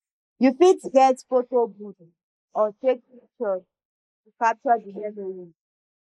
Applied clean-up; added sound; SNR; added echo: neural mask model Resemble Enhance denoiser.